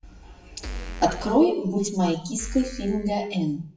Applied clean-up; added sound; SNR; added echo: classical method WPE with log-MMSE.